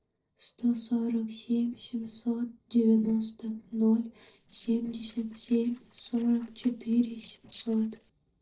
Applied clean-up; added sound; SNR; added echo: neural separator model SepFormer DNS4.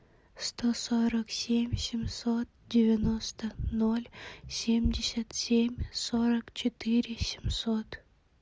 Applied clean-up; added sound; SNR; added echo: none; none; none; none.